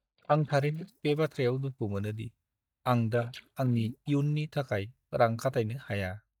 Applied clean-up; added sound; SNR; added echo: neural mask model DeepFilterNet 3.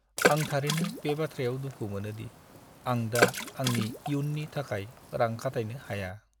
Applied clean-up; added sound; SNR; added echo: none; Water / Splash, splatter; 2 dB; none.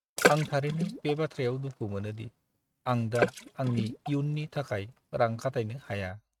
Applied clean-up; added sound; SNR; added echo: neural mask model RNNoise.